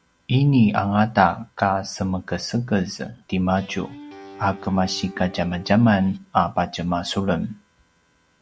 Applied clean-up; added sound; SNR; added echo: none; Guitar; 19 dB; none.